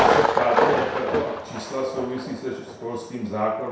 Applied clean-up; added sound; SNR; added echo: none; Thunder; -2 dB; reverberation time 0.7 s.